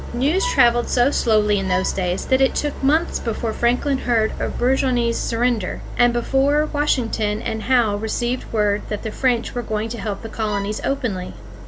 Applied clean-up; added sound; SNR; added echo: none; Bowed string instrument + Idling; 8 dB; none.